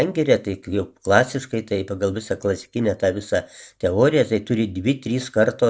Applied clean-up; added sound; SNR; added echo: neural mask model DeepFilterNet 3.